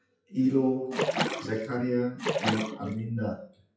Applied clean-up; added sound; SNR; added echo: classical method WPE with log-MMSE.